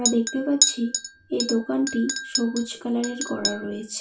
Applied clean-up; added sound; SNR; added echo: none; Chink, clink; 2 dB; reverberation time 0.3 s.